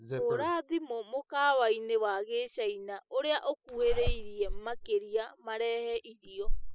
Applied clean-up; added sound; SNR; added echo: classical method spectral subtraction.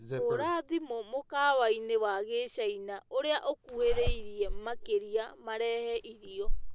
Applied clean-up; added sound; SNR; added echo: none; Zipper (clothing); 4 dB; none.